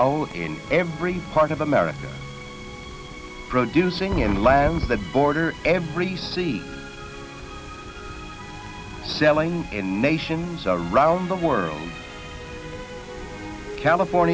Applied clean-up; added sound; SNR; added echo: none; Wind; 3 dB; none.